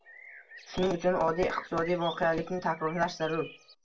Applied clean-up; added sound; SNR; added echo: none; Bird; 18 dB; reverberation time 0.2 s.